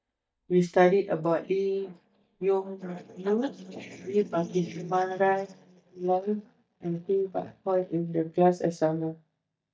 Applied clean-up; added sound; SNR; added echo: neural mask model DeepFilterNet 3.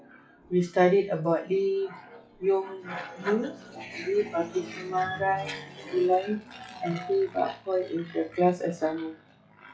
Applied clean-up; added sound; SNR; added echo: classical method WPE with log-MMSE.